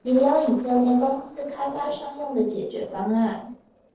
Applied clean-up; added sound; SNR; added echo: neural separator model SepFormer DNS4.